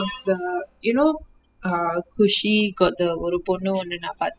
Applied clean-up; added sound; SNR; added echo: classical method spectral subtraction.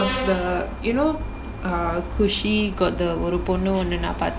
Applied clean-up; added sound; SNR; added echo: none; Subway, metro, underground; 13 dB; none.